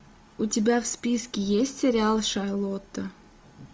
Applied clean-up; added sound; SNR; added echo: none; none; none; none.